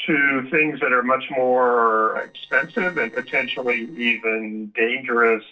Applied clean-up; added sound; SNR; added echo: neural separator model SepFormer DNS4.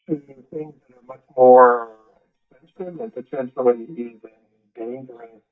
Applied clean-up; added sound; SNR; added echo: neural mask model DeepFilterNet 3.